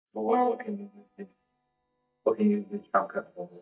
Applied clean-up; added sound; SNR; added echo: neural mask model DeepFilterNet 3.